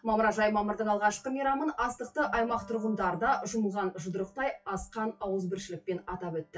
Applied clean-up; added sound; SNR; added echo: classical method WPE with log-MMSE.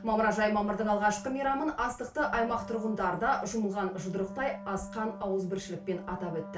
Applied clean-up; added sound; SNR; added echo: none; Wind instrument, woodwind instrument; 14 dB; reverberation time 0.3 s.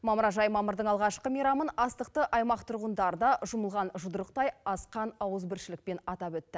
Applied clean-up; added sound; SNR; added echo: none; none; none; none.